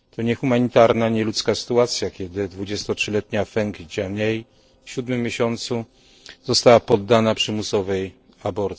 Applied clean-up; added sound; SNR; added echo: neural separator model SepFormer DNS4.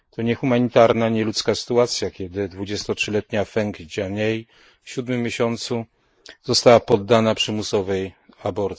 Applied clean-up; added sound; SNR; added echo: neural mask model Resemble Enhance denoiser.